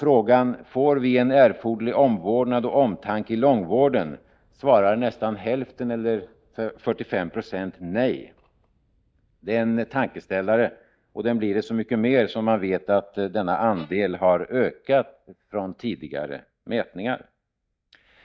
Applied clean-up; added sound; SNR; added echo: neural mask model DeepFilterNet 3.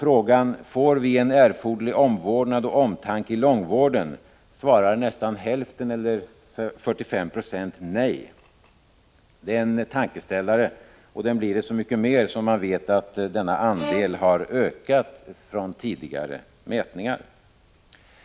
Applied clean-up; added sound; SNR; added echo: none; Bowed string instrument; 12 dB; none.